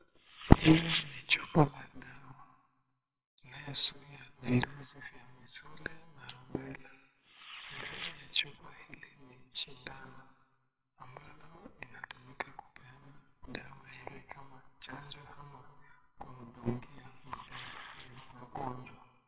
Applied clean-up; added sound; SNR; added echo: neural separator model SepFormer WHAMR!.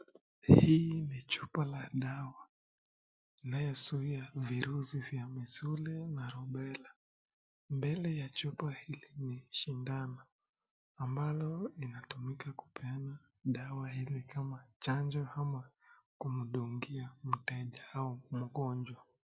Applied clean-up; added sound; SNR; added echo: none; none; none; none.